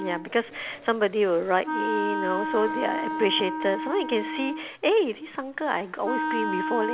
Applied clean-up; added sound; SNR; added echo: none; Wind instrument, woodwind instrument; 5 dB; none.